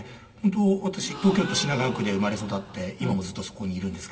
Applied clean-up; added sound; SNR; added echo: none; Gasp; 14 dB; reverberation time 1.7 s.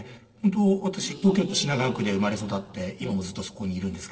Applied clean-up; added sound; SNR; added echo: neural separator model SepFormer DNS4.